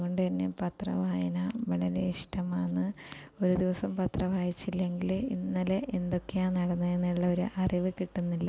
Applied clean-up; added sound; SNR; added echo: none; none; none; none.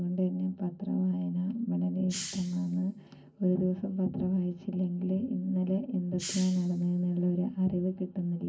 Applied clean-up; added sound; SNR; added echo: none; Hiss; 15 dB; reverberation time 0.3 s.